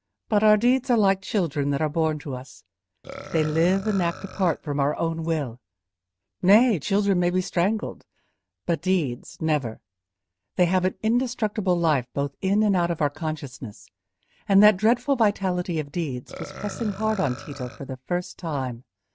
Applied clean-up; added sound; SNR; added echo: none; Burping, eructation; 15 dB; none.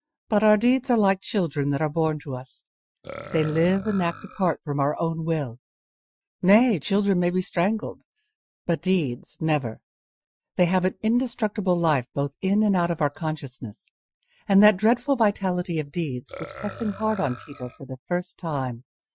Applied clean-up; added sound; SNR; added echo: classical method Wiener filter.